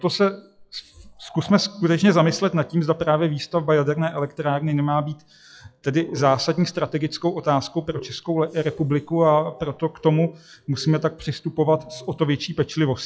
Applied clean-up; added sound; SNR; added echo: classical method log-MMSE.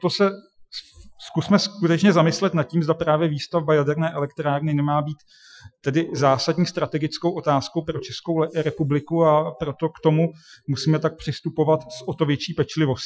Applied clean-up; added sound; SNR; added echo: classical method Wiener filter.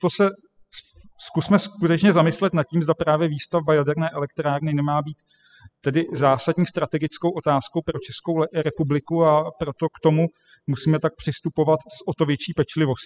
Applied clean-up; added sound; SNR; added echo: classical method spectral subtraction.